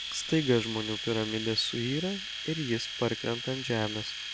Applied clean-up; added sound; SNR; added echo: none; Domestic sounds, home sounds; 7 dB; none.